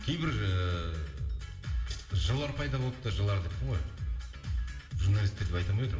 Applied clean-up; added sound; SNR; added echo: none; none; none; reverberation time 1.6 s.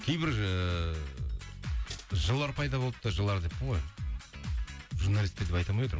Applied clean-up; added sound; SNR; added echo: none; none; none; none.